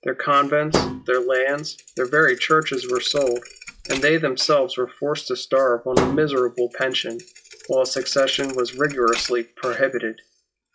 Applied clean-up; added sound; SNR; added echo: classical method log-MMSE.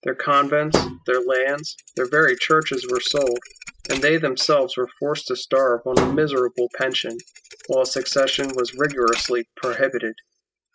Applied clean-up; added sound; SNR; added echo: classical method spectral subtraction.